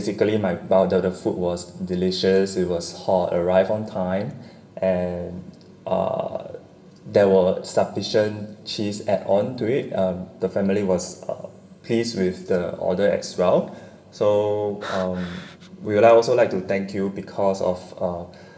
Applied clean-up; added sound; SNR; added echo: none; Breathing; 15 dB; reverberation time 1.0 s.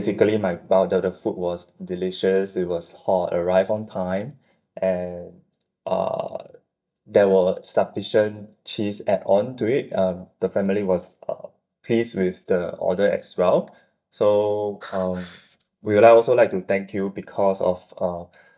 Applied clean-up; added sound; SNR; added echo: neural mask model DeepFilterNet 3.